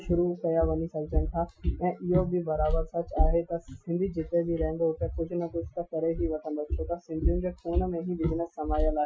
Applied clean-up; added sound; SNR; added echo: classical method Wiener filter.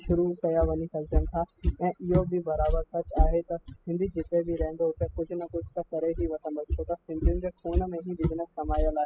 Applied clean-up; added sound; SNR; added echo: classical method spectral subtraction.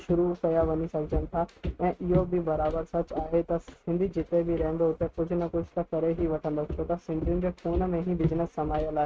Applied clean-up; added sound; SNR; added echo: neural mask model RNNoise.